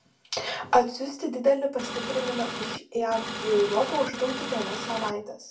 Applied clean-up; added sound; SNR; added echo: none; Printer; 6 dB; reverberation time 0.3 s.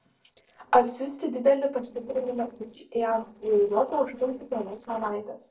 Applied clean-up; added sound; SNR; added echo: neural separator model SepFormer DNS4.